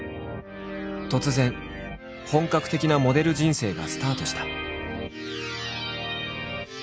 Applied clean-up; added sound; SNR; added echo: none; none; none; none.